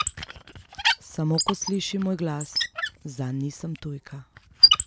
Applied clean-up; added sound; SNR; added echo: none; Squeak; -4 dB; none.